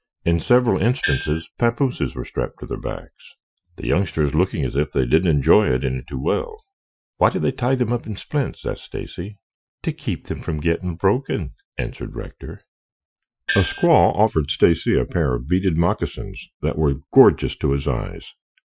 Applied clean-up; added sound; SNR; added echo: classical method Wiener filter.